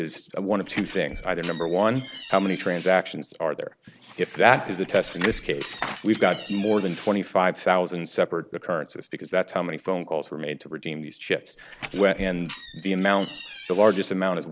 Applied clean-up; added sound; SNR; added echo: none; Door; 15 dB; none.